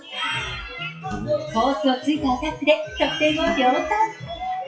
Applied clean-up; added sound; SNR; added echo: classical method WPE with log-MMSE.